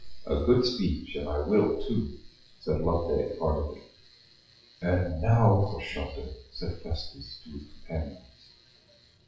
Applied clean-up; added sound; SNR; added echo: classical method WPE with log-MMSE.